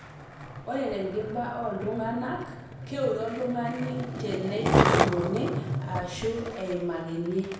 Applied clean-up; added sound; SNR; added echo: none; Skateboard; 0 dB; reverberation time 0.9 s.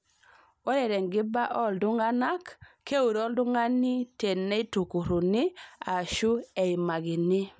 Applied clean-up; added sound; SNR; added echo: none; none; none; none.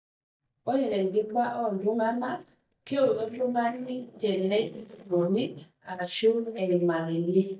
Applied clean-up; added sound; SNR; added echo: neural mask model DeepFilterNet 3.